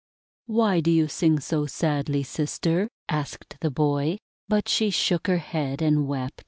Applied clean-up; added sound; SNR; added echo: none; none; none; none.